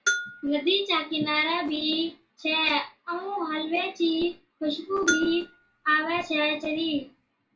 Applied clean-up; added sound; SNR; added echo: none; Bell; 7 dB; reverberation time 0.2 s.